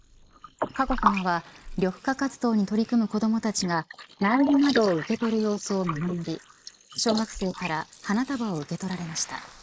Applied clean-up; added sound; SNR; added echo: neural mask model Resemble Enhance denoiser.